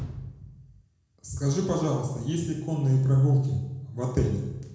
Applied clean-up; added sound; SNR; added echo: none; none; none; reverberation time 1.0 s.